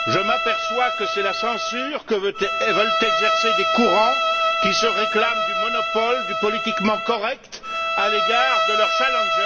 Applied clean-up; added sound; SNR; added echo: none; Bowed string instrument; -2 dB; reverberation time 1.9 s.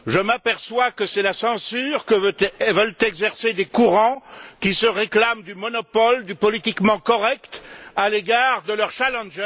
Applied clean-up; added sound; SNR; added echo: none; none; none; none.